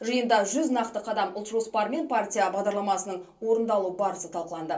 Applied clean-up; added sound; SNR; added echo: none; none; none; reverberation time 0.3 s.